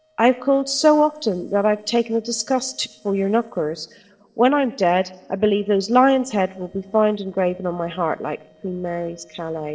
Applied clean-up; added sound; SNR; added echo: neural separator model SepFormer DNS4.